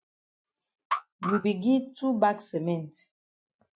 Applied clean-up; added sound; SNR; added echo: neural mask model RNNoise.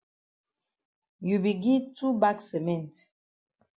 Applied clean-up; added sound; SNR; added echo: none; none; none; none.